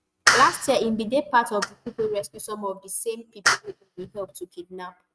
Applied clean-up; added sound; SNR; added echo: neural mask model RNNoise.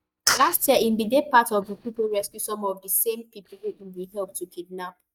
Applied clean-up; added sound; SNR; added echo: neural mask model DeepFilterNet 3.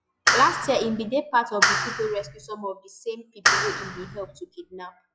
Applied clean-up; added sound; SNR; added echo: classical method log-MMSE.